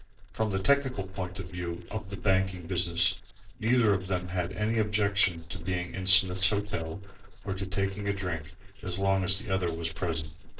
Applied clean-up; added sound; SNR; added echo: neural separator model SepFormer DNS4.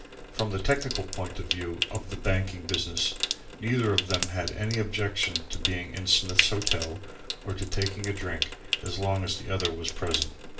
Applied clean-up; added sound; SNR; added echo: none; Trickle, dribble / Sink (filling or washing) / Water tap, faucet; 5 dB; reverberation time 0.3 s.